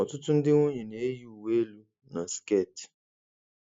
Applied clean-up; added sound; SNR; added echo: none; none; none; none.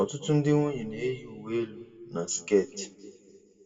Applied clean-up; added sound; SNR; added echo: none; none; none; reverberation time 1.4 s.